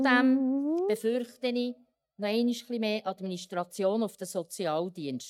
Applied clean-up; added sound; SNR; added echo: neural mask model DeepFilterNet 3.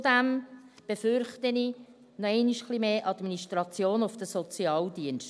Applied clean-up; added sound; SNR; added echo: none; none; none; none.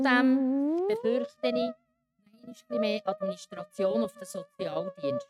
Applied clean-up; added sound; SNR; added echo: neural mask model RNNoise.